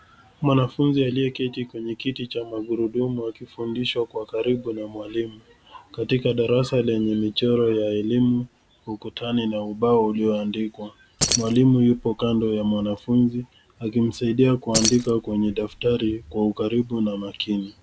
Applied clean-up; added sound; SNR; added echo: none; Keys jangling; 5 dB; none.